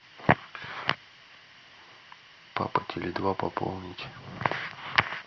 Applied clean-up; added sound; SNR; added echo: none; none; none; none.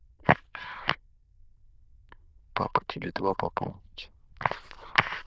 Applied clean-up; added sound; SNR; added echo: neural diffusion model UNIVERSE++.